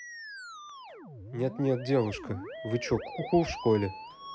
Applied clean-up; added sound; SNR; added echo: none; Musical instrument; 11 dB; none.